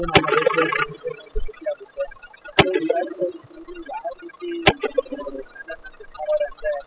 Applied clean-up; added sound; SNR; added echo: classical method spectral subtraction.